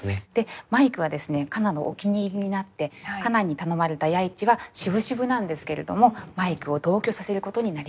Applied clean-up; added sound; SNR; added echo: none; none; none; none.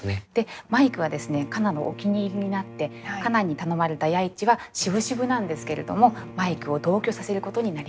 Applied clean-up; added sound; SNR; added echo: none; Bowed string instrument; 16 dB; none.